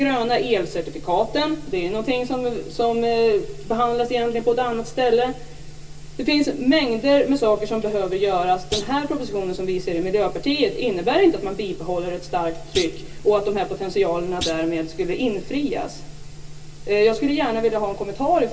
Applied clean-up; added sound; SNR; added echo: none; Thump, thud; 14 dB; reverberation time 0.1 s.